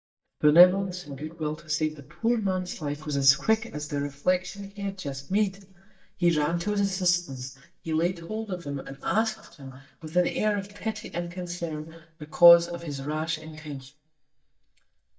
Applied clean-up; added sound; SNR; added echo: neural mask model DeepFilterNet 3.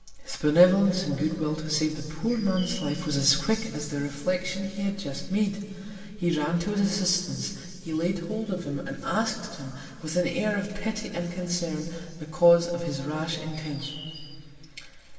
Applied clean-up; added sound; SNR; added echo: none; Bird; 17 dB; reverberation time 2.8 s.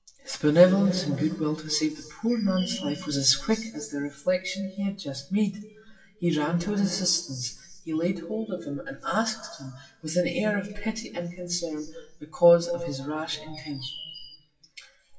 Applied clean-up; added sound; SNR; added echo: classical method WPE with log-MMSE.